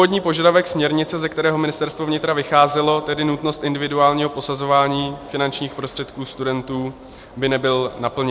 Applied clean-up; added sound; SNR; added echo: none; none; none; none.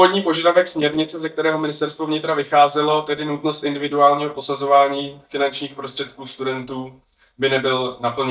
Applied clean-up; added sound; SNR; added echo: neural mask model DeepFilterNet 3.